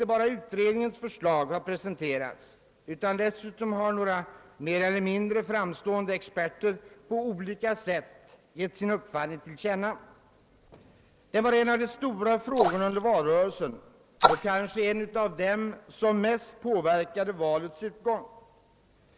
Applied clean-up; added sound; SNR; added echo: neural mask model Resemble Enhance denoiser.